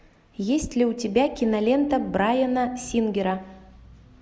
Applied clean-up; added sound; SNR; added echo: none; none; none; none.